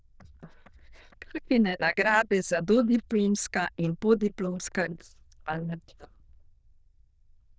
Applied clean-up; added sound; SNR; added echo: neural diffusion model UNIVERSE++.